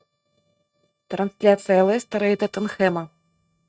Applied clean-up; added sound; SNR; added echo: neural mask model RNNoise.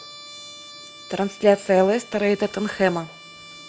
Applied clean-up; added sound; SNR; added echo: none; Trumpet; 19 dB; none.